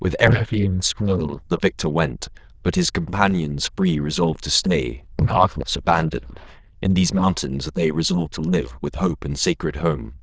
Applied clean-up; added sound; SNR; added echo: neural diffusion model UNIVERSE++.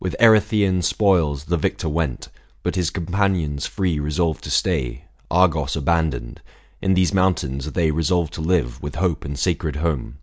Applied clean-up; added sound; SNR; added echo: none; none; none; none.